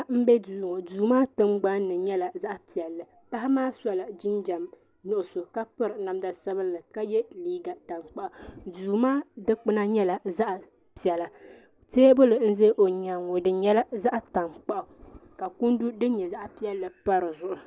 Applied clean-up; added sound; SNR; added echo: none; none; none; none.